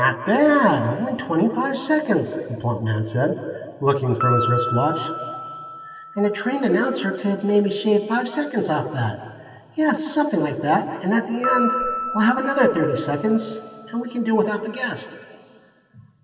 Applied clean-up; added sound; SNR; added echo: none; Piano; 11 dB; reverberation time 2.2 s.